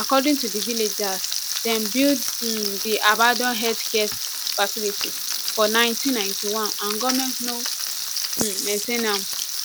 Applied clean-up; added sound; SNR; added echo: none; Frying (food); 2 dB; none.